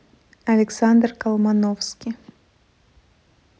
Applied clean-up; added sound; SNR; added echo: none; none; none; none.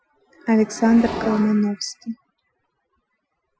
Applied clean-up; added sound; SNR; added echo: classical method Wiener filter.